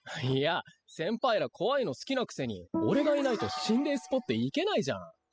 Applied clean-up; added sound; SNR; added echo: classical method spectral subtraction.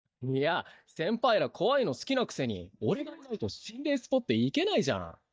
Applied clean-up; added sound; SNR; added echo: neural mask model DeepFilterNet 3.